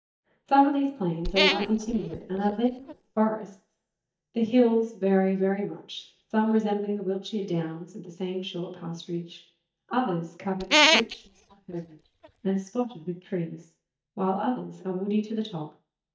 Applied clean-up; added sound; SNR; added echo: neural mask model DeepFilterNet 3.